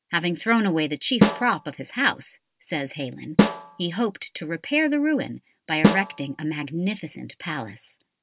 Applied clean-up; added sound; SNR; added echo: none; Snare drum; -1 dB; none.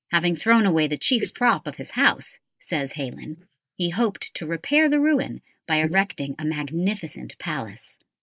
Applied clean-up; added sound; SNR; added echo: neural mask model Resemble Enhance denoiser.